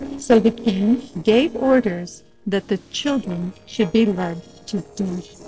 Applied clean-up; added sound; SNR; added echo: neural separator model SepFormer DNS4.